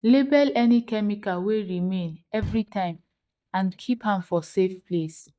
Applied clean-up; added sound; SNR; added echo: neural mask model DeepFilterNet 3.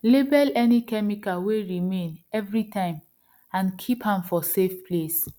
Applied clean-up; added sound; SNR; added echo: none; none; none; none.